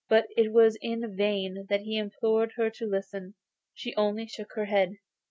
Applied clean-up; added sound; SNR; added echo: none; none; none; none.